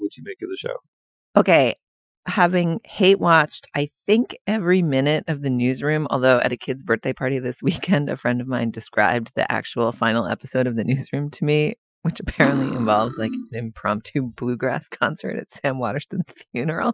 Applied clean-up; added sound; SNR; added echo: classical method Wiener filter.